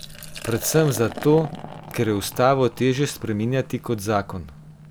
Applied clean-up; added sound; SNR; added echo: none; Liquid; 16 dB; none.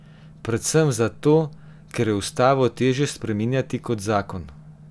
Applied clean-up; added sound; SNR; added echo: none; none; none; none.